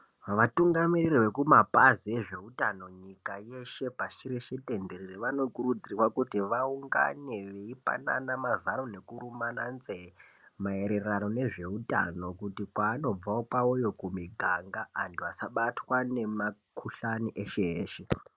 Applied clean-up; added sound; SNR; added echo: none; none; none; none.